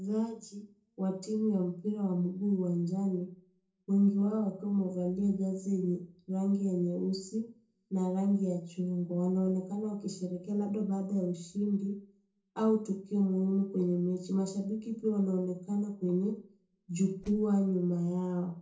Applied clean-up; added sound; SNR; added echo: neural separator model SepFormer DNS4.